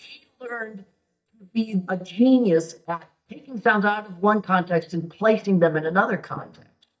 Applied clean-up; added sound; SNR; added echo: neural mask model DeepFilterNet 3.